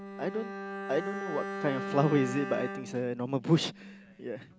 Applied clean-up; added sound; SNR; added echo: none; Bowed string instrument; 8 dB; none.